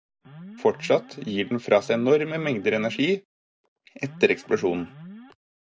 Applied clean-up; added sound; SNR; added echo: none; Alarm; 18 dB; none.